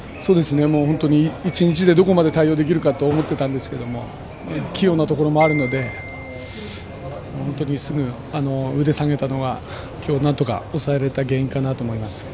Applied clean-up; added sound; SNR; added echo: none; Glockenspiel; 14 dB; none.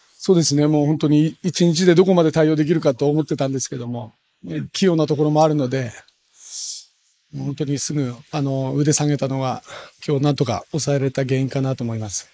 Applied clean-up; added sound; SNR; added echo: neural mask model Resemble Enhance denoiser.